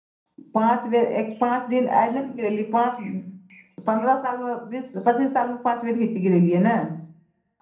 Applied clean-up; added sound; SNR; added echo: none; none; none; reverberation time 0.6 s.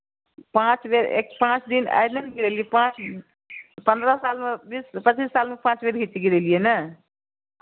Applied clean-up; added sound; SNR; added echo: none; none; none; none.